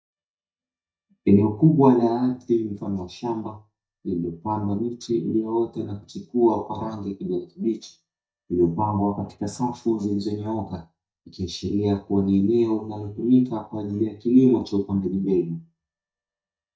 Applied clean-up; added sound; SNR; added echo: neural mask model DeepFilterNet 3.